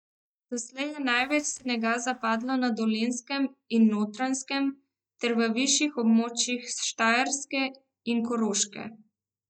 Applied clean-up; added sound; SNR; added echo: neural mask model DeepFilterNet 3.